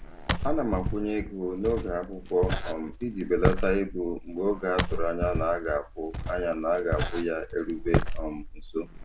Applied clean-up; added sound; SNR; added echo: none; Walk, footsteps; 2 dB; none.